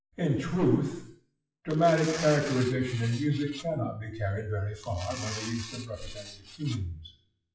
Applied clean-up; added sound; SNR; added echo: classical method WPE with log-MMSE.